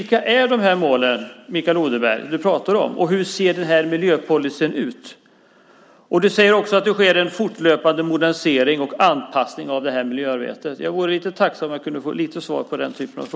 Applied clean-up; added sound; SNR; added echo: none; none; none; none.